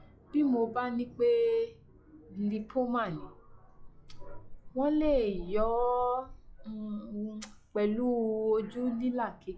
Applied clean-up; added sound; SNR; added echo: classical method log-MMSE.